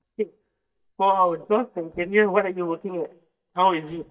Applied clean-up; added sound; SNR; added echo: neural mask model DeepFilterNet 3.